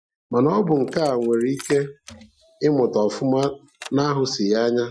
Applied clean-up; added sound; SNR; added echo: classical method Wiener filter.